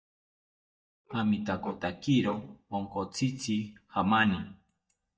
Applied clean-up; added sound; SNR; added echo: neural mask model DeepFilterNet 3.